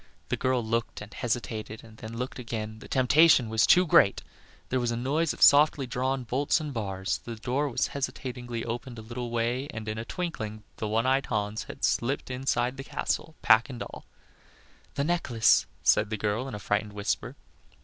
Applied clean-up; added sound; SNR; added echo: none; none; none; none.